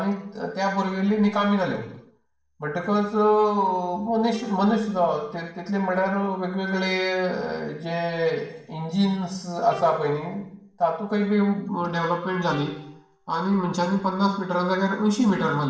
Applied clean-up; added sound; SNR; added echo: neural separator model SepFormer DNS4.